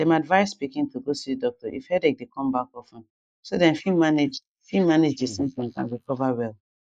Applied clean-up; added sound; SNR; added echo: neural mask model Resemble Enhance denoiser.